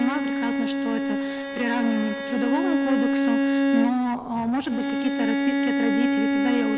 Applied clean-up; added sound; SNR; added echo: none; Bowed string instrument; -3 dB; none.